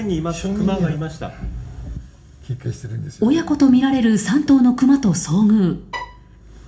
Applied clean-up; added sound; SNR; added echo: none; Bowed string instrument; 16 dB; reverberation time 0.4 s.